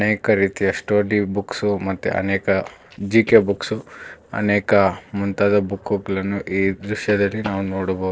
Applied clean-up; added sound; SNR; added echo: neural separator model SepFormer DNS4.